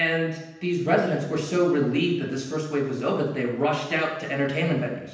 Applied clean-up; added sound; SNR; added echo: none; none; none; reverberation time 0.9 s.